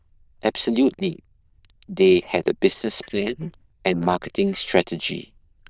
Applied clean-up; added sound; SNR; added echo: neural diffusion model UNIVERSE++.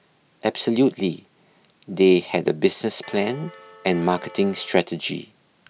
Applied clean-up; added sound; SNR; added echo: none; Bell; 19 dB; none.